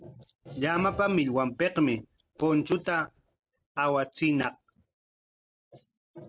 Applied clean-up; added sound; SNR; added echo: none; none; none; none.